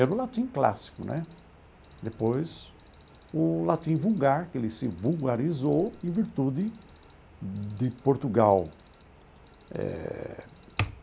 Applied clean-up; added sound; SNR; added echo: none; Alarm; 12 dB; none.